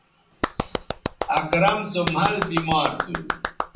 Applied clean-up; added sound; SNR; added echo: none; Clapping; 4 dB; reverberation time 0.6 s.